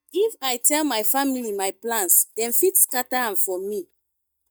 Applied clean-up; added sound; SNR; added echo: neural mask model DeepFilterNet 3.